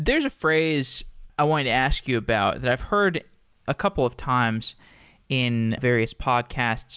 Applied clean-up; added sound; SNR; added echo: none; none; none; none.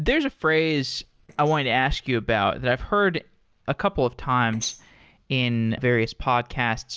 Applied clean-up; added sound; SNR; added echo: neural separator model SepFormer DNS4.